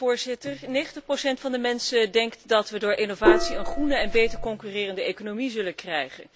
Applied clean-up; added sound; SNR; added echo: none; Gong; -4 dB; none.